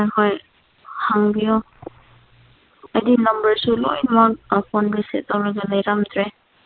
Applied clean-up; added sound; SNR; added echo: neural mask model Resemble Enhance denoiser.